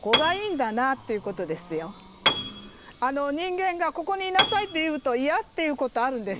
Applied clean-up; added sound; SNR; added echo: none; Piano; 5 dB; none.